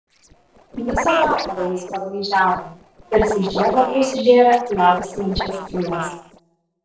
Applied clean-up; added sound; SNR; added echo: neural separator model SepFormer DNS4.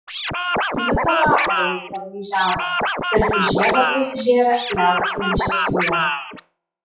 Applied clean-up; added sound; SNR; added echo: classical method WPE with log-MMSE.